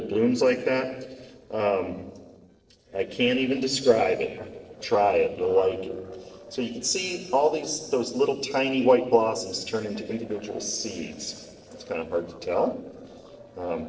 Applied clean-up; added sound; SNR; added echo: neural separator model SepFormer DNS4.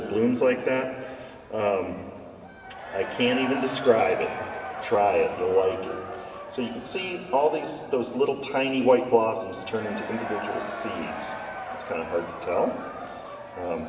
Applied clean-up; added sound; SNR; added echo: none; Crowd / Cheering; 11 dB; reverberation time 2.0 s.